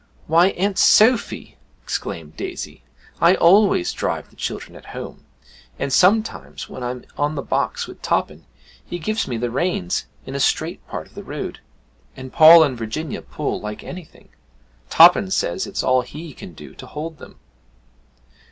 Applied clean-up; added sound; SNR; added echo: none; none; none; none.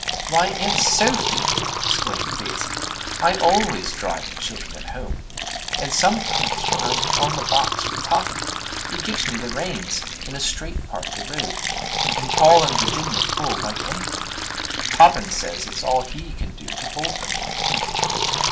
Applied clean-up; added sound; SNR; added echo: none; Fill (with liquid); 1 dB; reverberation time 0.8 s.